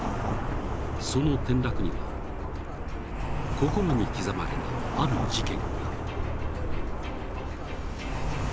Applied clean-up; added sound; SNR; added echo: none; Traffic noise, roadway noise; -3 dB; none.